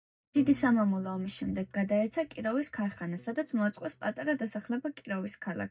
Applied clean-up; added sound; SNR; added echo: neural mask model DeepFilterNet 3.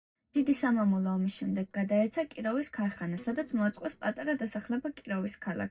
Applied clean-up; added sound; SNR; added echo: neural separator model SepFormer DNS4.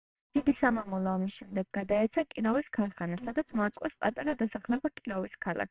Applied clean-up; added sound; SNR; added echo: neural separator model SepFormer WHAMR!.